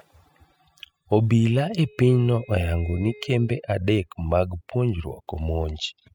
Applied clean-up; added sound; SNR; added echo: classical method spectral subtraction.